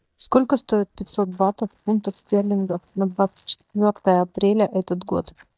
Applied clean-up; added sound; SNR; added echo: neural mask model DeepFilterNet 3.